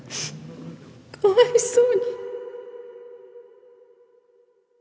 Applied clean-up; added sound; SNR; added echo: none; none; none; none.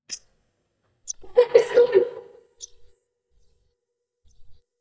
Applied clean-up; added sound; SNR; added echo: neural mask model DeepFilterNet 3.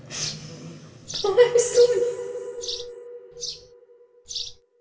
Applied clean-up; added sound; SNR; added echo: none; Bird vocalization, bird call, bird song; 13 dB; reverberation time 2.4 s.